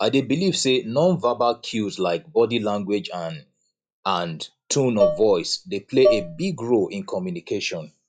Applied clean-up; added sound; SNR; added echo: classical method log-MMSE.